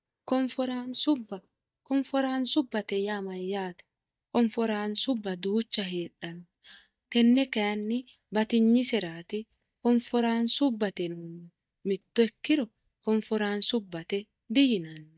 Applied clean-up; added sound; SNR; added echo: neural mask model DeepFilterNet 3.